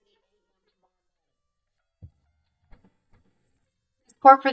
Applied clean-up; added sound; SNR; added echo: neural mask model DeepFilterNet 3.